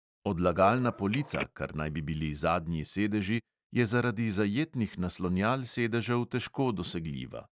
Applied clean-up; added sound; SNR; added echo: none; Telephone; 10 dB; none.